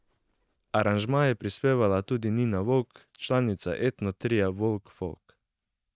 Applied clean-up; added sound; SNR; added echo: neural mask model DeepFilterNet 3.